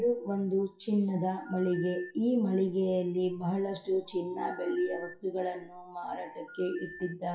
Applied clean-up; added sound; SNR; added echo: classical method WPE with log-MMSE.